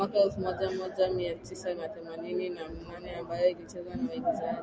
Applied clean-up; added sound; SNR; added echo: none; none; none; none.